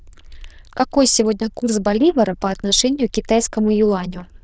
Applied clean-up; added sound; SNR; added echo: neural diffusion model UNIVERSE++.